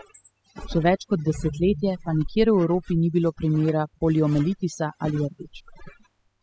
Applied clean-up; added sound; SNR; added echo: classical method spectral subtraction.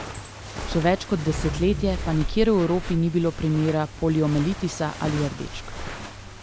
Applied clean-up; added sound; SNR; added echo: none; Walk, footsteps + Growling; 8 dB; none.